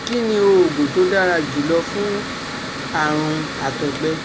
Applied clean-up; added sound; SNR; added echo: none; Mechanical fan; 8 dB; none.